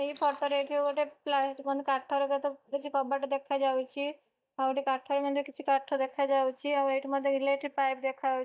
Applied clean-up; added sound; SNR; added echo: neural mask model DeepFilterNet 3.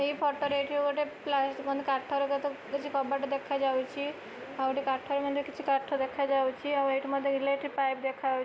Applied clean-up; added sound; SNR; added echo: none; none; none; none.